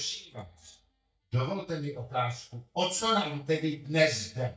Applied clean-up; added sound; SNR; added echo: neural mask model DeepFilterNet 3.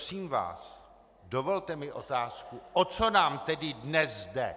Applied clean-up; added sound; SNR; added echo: none; none; none; none.